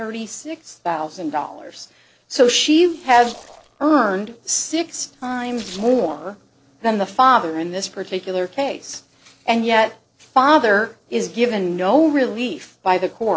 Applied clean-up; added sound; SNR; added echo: neural separator model SepFormer DNS4.